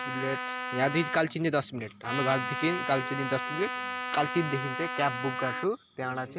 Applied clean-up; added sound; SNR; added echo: none; Trumpet; 5 dB; none.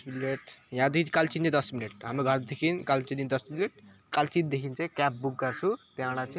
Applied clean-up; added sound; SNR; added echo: none; none; none; none.